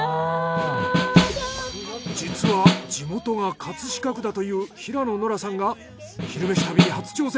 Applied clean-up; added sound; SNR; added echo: none; Snare drum; -4 dB; none.